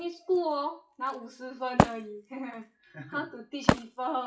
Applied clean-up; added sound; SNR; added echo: classical method WPE with log-MMSE.